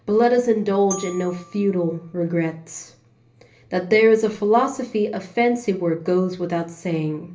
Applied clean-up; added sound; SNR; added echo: none; Glockenspiel; 20 dB; reverberation time 0.3 s.